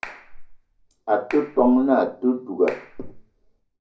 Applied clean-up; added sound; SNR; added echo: none; Clapping; 16 dB; reverberation time 0.4 s.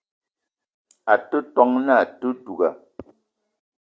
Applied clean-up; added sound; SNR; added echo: none; none; none; none.